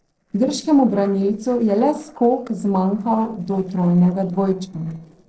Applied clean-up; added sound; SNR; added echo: neural separator model SepFormer DNS4.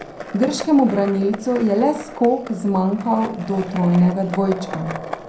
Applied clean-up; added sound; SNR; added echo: none; Skateboard; 13 dB; reverberation time 0.5 s.